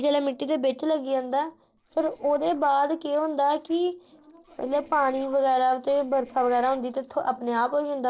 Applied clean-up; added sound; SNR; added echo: neural separator model SepFormer DNS4.